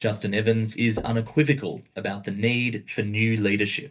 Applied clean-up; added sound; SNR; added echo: neural mask model DeepFilterNet 3.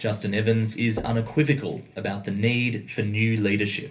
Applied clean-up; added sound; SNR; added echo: none; Knock; 17 dB; reverberation time 0.3 s.